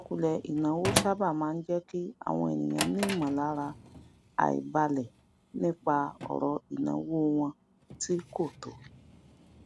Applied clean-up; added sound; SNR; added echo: none; Drawer open or close; 9 dB; none.